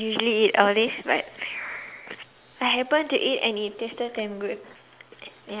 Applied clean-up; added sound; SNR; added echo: none; none; none; none.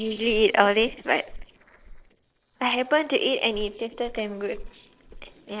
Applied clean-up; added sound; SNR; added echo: neural separator model SepFormer DNS4.